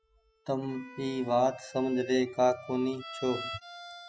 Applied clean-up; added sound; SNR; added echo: classical method spectral subtraction.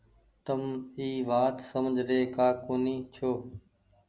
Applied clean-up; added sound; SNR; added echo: none; none; none; none.